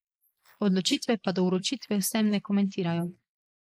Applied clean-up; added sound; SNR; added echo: neural mask model Resemble Enhance denoiser.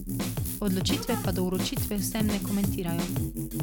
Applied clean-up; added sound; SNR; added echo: none; Drum kit; -1 dB; none.